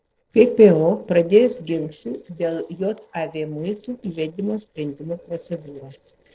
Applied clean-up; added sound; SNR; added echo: neural separator model SepFormer DNS4.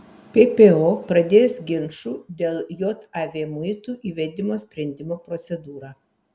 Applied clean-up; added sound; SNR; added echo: none; none; none; none.